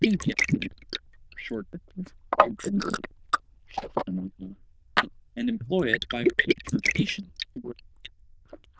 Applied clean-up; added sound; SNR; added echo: neural diffusion model UNIVERSE++.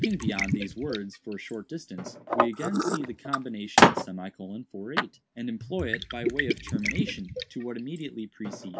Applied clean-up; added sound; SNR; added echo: none; Liquid; -5 dB; none.